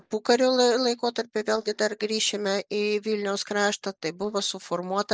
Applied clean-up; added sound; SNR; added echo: neural mask model DeepFilterNet 3.